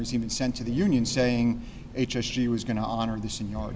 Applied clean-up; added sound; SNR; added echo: none; Train; 12 dB; none.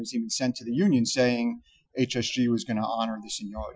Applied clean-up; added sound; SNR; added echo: classical method Wiener filter.